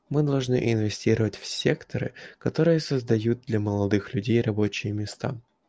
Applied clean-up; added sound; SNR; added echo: none; none; none; none.